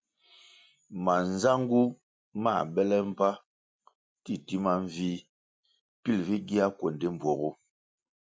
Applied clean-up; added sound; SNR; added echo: none; none; none; none.